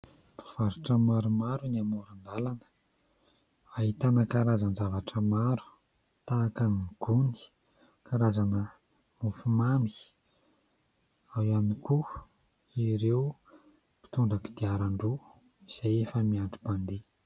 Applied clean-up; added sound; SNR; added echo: none; none; none; none.